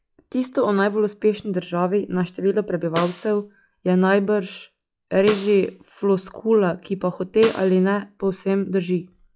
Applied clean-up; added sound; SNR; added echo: classical method log-MMSE.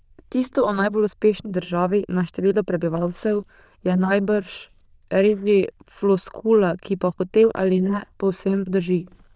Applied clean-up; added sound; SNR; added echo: neural diffusion model UNIVERSE++.